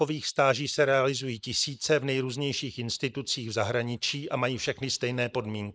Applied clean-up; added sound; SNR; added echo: neural mask model Resemble Enhance denoiser.